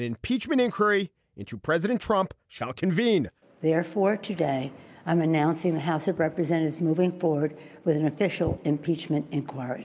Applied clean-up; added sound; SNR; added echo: none; none; none; none.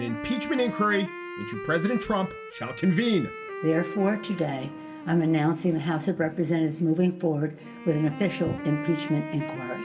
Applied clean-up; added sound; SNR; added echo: none; Wind instrument, woodwind instrument; 11 dB; reverberation time 0.2 s.